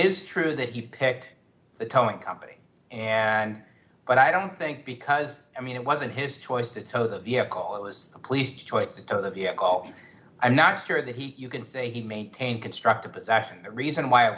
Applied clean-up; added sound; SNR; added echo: none; none; none; none.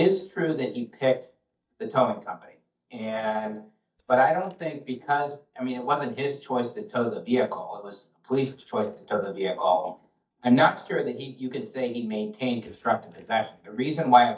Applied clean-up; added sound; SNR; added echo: neural mask model DeepFilterNet 3.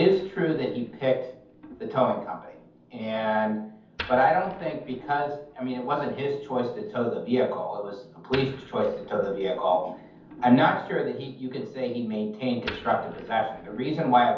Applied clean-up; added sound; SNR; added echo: none; Wood; 20 dB; reverberation time 0.5 s.